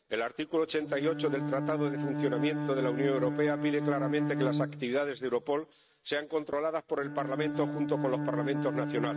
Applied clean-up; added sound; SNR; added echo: neural mask model RNNoise.